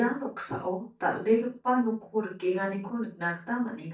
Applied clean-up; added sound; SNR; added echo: neural mask model DeepFilterNet 3.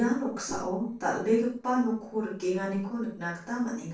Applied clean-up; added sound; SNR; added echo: neural separator model SepFormer DNS4.